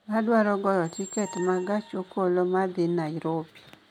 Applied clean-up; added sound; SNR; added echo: none; Squeak; 20 dB; none.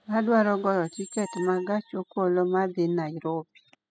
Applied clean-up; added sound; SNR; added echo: classical method spectral subtraction.